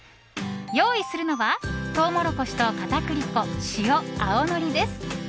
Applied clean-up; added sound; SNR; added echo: none; none; none; none.